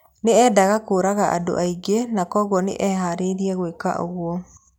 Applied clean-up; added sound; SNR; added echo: none; none; none; none.